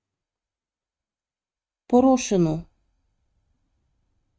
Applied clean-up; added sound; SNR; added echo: neural mask model RNNoise.